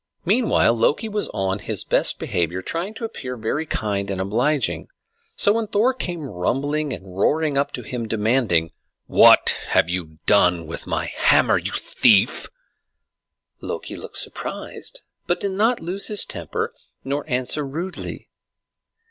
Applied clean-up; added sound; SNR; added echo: none; none; none; none.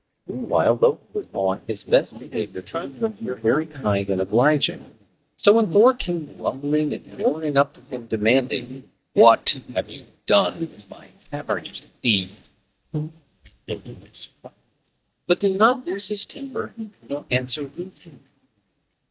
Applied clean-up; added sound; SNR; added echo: neural mask model DeepFilterNet 3.